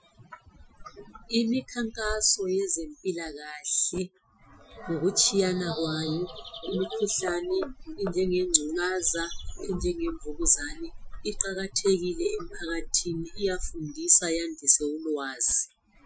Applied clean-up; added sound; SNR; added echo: classical method Wiener filter.